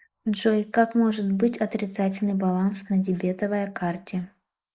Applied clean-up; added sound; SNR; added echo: neural mask model Resemble Enhance denoiser.